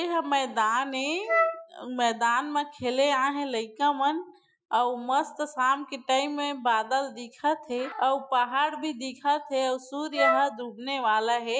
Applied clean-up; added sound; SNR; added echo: classical method Wiener filter.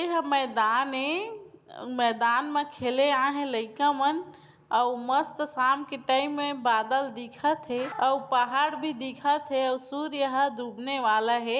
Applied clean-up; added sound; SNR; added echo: none; none; none; none.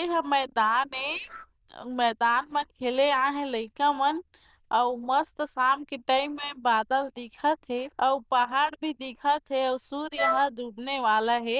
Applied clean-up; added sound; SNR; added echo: neural diffusion model UNIVERSE++.